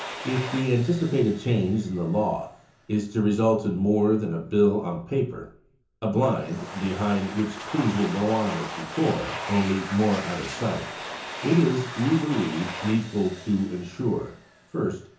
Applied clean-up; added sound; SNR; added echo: none; Domestic sounds, home sounds; 13 dB; reverberation time 0.6 s.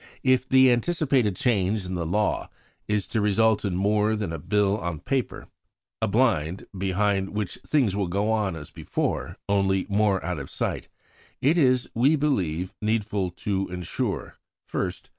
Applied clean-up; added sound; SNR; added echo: none; none; none; none.